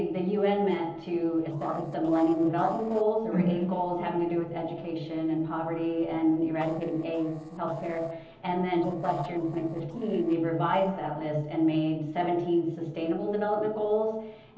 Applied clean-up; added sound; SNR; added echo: neural separator model SepFormer DNS4.